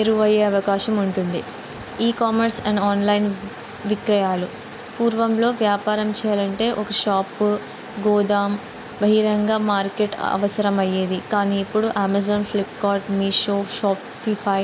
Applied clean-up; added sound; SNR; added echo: none; none; none; none.